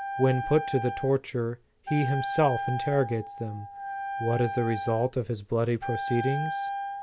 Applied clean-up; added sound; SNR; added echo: none; Wind instrument, woodwind instrument; 6 dB; none.